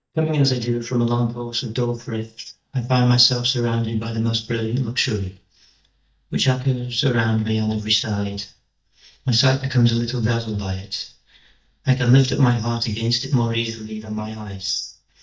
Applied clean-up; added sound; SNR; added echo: neural mask model DeepFilterNet 3.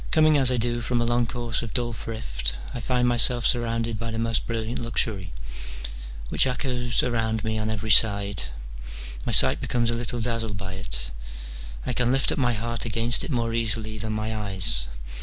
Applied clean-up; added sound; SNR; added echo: none; none; none; none.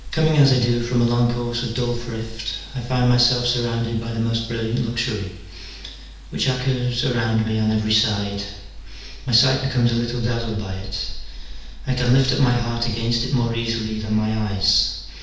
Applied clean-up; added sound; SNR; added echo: none; Rain; 13 dB; reverberation time 0.8 s.